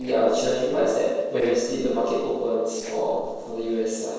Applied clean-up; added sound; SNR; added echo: neural separator model SepFormer DNS4.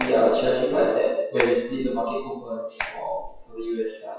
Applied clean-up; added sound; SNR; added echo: classical method WPE with log-MMSE.